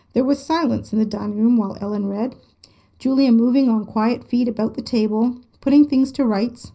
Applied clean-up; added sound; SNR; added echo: none; none; none; reverberation time 0.4 s.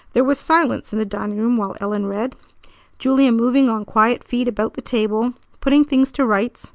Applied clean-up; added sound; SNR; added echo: none; none; none; none.